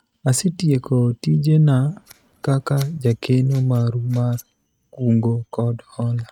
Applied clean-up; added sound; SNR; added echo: neural mask model RNNoise.